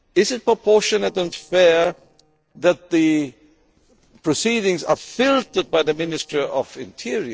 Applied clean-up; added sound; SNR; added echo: neural separator model SepFormer DNS4.